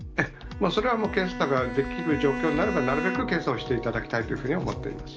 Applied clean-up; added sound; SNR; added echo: none; Bowed string instrument; 8 dB; none.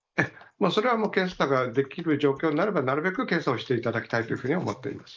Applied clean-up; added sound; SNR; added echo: neural mask model Resemble Enhance denoiser.